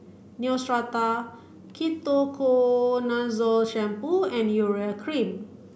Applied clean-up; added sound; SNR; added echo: none; none; none; none.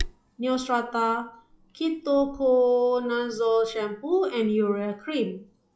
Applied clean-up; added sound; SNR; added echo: classical method log-MMSE.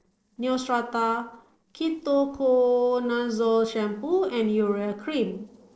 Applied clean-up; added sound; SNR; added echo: neural separator model SepFormer DNS4.